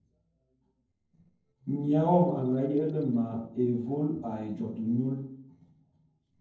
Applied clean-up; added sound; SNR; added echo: neural separator model SepFormer DNS4.